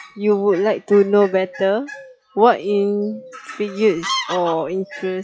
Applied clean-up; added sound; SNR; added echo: classical method log-MMSE.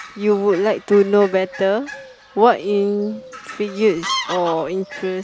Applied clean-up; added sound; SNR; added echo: none; Fowl; 14 dB; none.